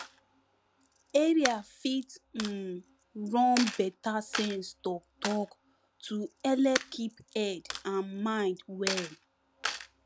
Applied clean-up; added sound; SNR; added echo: none; Coin (dropping); 6 dB; none.